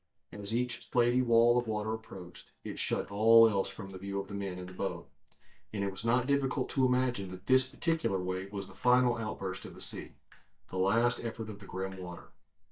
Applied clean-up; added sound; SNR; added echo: neural mask model DeepFilterNet 3.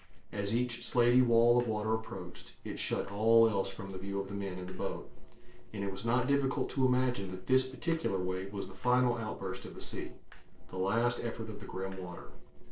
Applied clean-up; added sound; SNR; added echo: neural separator model SepFormer DNS4.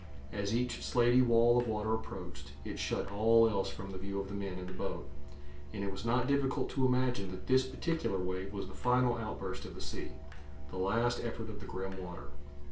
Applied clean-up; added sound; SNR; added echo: none; Musical instrument; 17 dB; reverberation time 0.3 s.